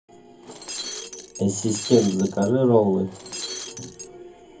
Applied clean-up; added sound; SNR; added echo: none; Shatter; 12 dB; reverberation time 0.3 s.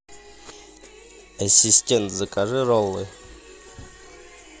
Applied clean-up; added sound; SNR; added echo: none; none; none; none.